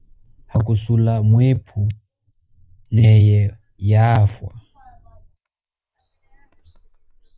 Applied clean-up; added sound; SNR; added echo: neural mask model Resemble Enhance denoiser.